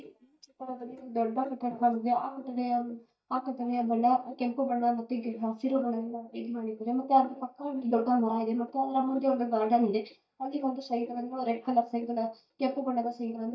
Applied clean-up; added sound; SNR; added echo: neural mask model DeepFilterNet 3.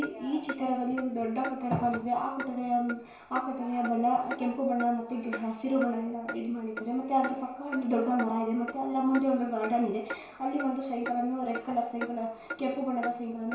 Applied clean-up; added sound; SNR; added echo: none; Clock; 13 dB; reverberation time 0.6 s.